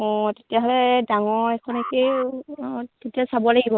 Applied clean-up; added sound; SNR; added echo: neural mask model Resemble Enhance denoiser.